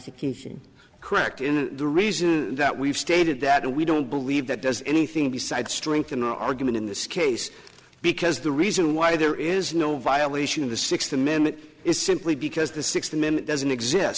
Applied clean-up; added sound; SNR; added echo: none; none; none; none.